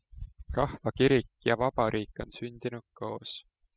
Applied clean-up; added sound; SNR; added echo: classical method spectral subtraction.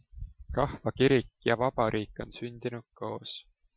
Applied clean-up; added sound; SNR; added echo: classical method Wiener filter.